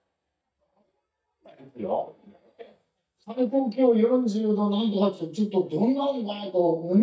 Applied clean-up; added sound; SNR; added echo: neural mask model DeepFilterNet 3.